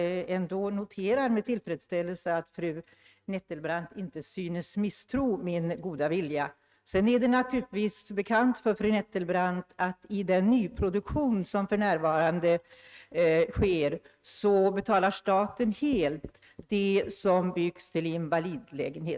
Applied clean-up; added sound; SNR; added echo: neural mask model RNNoise.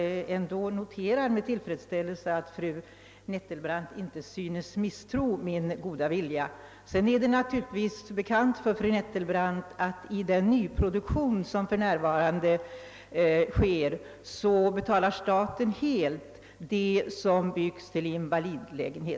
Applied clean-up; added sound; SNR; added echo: none; none; none; none.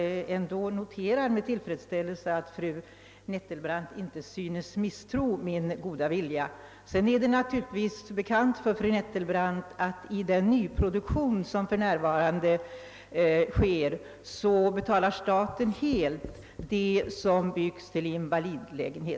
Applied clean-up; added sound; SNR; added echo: none; Writing; 17 dB; none.